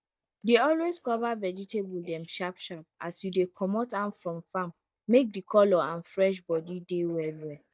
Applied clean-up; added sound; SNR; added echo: neural mask model DeepFilterNet 3.